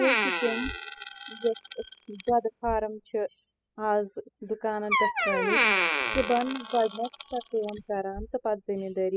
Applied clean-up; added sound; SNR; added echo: classical method spectral subtraction.